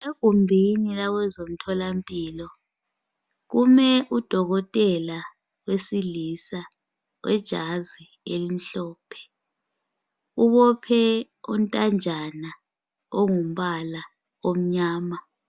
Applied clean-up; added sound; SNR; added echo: none; none; none; none.